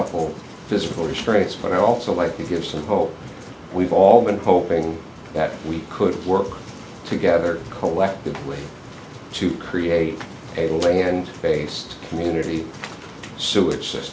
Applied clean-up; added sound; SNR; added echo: none; none; none; none.